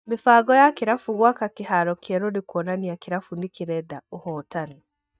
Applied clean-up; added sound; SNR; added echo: neural mask model DeepFilterNet 3.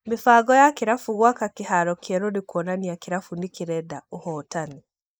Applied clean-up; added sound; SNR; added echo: neural mask model Resemble Enhance denoiser.